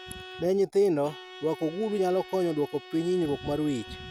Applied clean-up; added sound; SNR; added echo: none; Bowed string instrument; 17 dB; none.